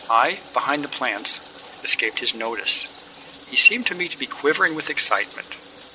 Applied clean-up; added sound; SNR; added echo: none; Bathtub (filling or washing); 19 dB; none.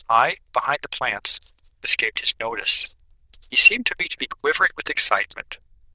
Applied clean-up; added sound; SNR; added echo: neural diffusion model UNIVERSE++.